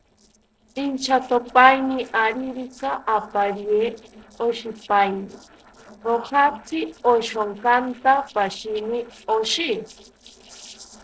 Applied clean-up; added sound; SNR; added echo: neural separator model SepFormer DNS4.